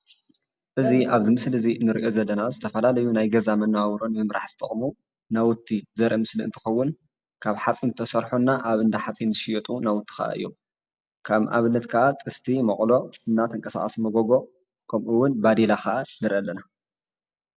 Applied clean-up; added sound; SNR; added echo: none; none; none; none.